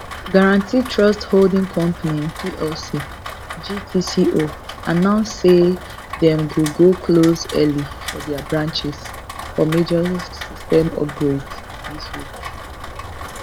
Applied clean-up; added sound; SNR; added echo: none; Rain; 13 dB; none.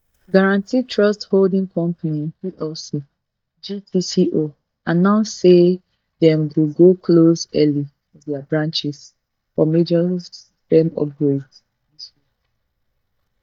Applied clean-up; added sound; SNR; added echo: neural mask model DeepFilterNet 3.